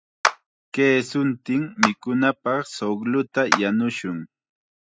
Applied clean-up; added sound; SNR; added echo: classical method spectral subtraction.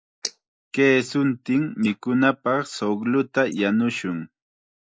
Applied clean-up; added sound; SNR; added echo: neural mask model Resemble Enhance denoiser.